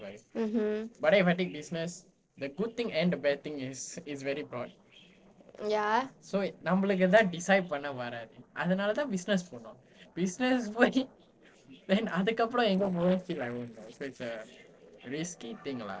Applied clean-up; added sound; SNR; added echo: neural separator model SepFormer DNS4.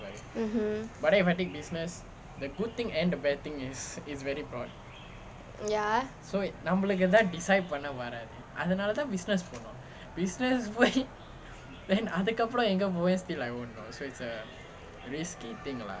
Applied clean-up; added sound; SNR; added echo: none; none; none; none.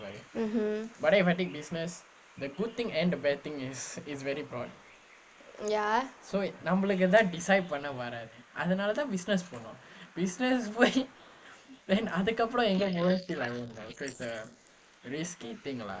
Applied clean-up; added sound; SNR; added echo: neural mask model Resemble Enhance denoiser.